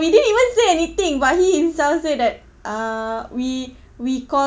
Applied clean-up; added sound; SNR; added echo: none; none; none; none.